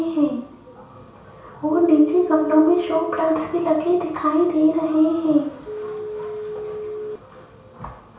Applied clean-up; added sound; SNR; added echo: none; Telephone; 13 dB; reverberation time 0.6 s.